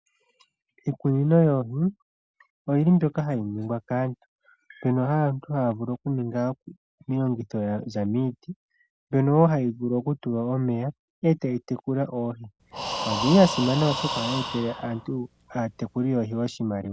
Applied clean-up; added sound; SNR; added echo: none; Breathing; 7 dB; none.